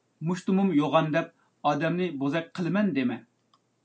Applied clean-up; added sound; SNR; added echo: none; none; none; none.